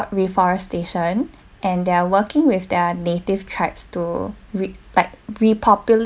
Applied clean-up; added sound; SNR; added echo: none; none; none; none.